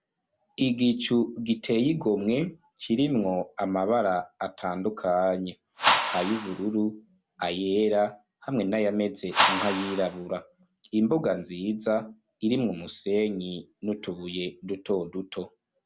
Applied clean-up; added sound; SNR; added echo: none; Whoosh, swoosh, swish; 0 dB; none.